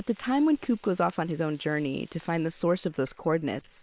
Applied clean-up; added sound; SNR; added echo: neural separator model SepFormer WHAM!.